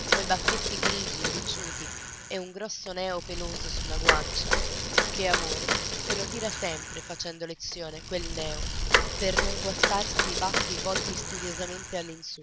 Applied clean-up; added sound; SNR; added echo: none; Bicycle; -5 dB; none.